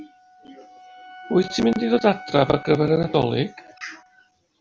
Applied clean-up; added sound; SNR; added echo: none; Wind instrument, woodwind instrument; 19 dB; none.